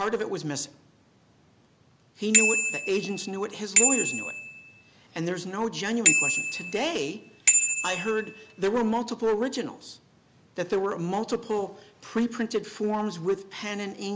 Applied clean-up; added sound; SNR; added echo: none; Bicycle bell; -4 dB; none.